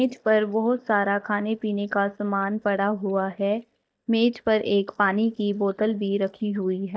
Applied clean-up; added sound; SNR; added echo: neural mask model DeepFilterNet 3.